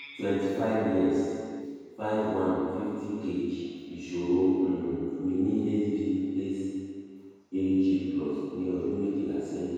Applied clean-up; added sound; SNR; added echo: none; none; none; reverberation time 2.2 s.